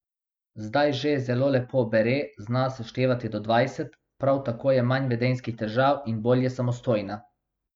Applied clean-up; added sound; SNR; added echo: none; none; none; none.